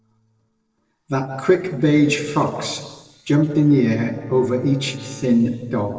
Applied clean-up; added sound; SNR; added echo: neural separator model SepFormer DNS4.